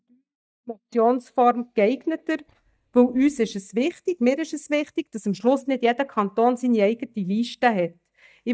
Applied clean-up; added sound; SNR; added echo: neural mask model DeepFilterNet 3.